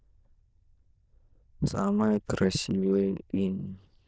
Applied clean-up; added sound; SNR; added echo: neural diffusion model UNIVERSE++.